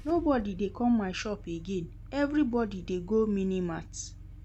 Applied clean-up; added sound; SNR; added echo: none; Engine starting / Car; 15 dB; none.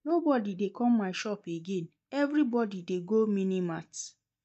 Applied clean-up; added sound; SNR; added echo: neural mask model DeepFilterNet 3.